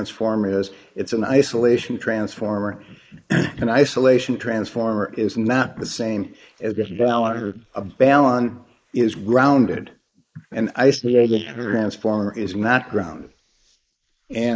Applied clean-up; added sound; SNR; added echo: neural mask model Resemble Enhance denoiser.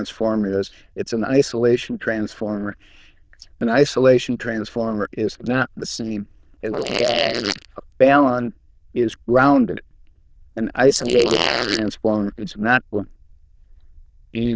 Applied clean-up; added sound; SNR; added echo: neural diffusion model UNIVERSE++.